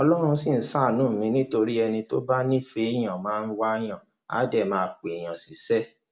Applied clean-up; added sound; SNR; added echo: none; none; none; none.